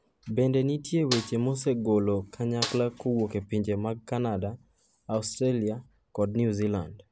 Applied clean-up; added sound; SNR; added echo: none; Snare drum; 11 dB; none.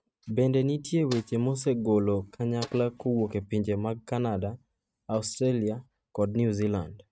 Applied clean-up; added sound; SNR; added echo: neural mask model RNNoise.